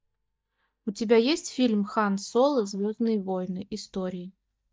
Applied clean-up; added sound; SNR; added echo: neural mask model DeepFilterNet 3.